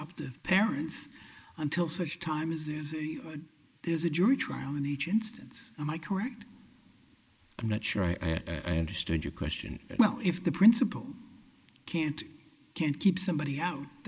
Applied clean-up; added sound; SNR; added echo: neural mask model Resemble Enhance denoiser.